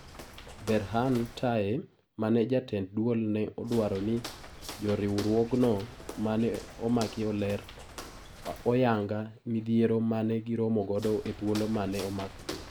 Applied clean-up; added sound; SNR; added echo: none; Walk, footsteps; 16 dB; none.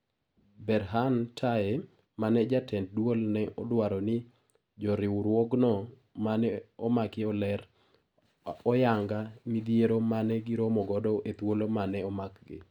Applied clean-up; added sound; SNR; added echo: none; none; none; none.